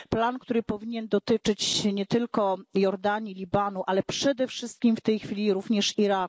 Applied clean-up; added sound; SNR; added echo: none; none; none; none.